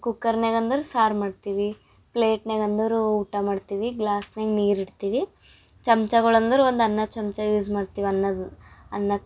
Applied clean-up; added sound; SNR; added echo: none; none; none; none.